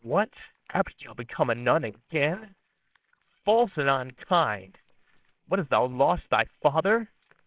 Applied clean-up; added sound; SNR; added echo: neural separator model SepFormer WHAMR!.